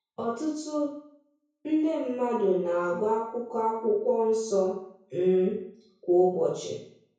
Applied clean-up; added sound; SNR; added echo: none; none; none; reverberation time 0.6 s.